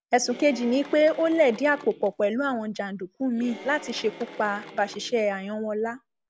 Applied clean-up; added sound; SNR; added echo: none; Applause / Cheering; 19 dB; none.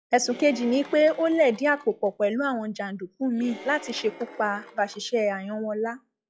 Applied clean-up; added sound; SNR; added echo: classical method log-MMSE.